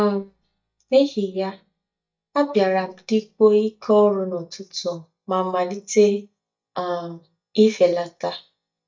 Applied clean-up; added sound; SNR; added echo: neural mask model DeepFilterNet 3.